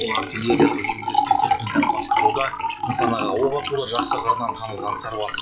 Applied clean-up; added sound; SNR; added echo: classical method log-MMSE.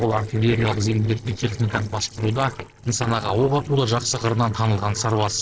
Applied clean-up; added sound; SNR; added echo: neural separator model SepFormer DNS4.